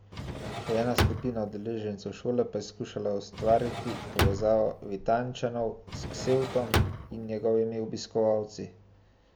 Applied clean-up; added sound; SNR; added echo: none; Drawer open or close; 2 dB; none.